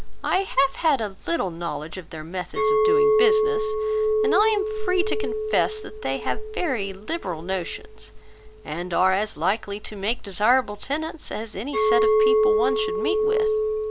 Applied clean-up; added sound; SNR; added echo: none; Chink, clink; -1 dB; none.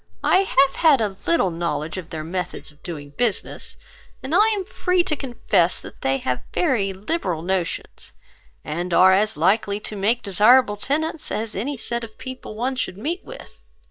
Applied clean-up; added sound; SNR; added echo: neural mask model DeepFilterNet 3.